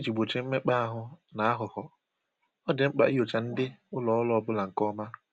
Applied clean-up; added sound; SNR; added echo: none; none; none; none.